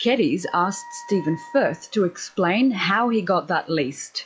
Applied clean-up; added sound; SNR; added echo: classical method log-MMSE.